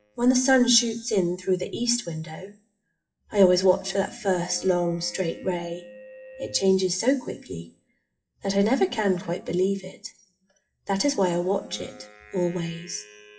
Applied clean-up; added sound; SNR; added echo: classical method WPE with log-MMSE.